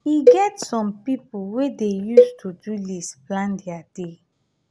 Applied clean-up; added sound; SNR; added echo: none; Cowbell; -4 dB; none.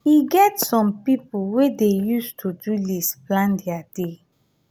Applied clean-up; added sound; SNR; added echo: none; none; none; none.